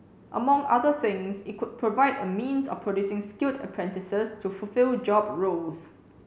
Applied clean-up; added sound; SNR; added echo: none; none; none; none.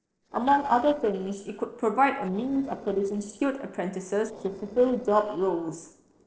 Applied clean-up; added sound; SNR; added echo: neural separator model SepFormer DNS4.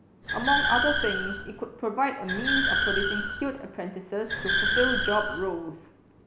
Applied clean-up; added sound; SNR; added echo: none; Car; -1 dB; none.